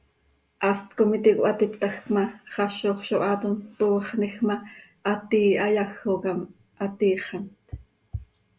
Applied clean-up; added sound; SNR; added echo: none; none; none; none.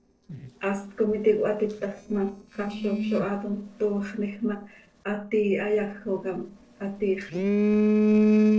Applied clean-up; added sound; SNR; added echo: neural separator model SepFormer DNS4.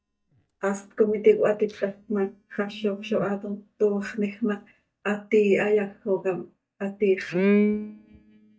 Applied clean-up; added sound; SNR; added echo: neural mask model DeepFilterNet 3.